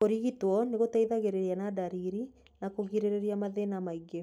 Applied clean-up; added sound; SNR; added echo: none; none; none; none.